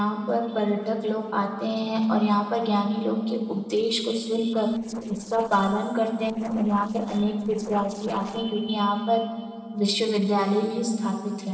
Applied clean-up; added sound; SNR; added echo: neural separator model SepFormer DNS4.